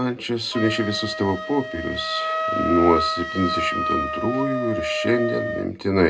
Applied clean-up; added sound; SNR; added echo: none; Wind instrument, woodwind instrument; 3 dB; reverberation time 0.2 s.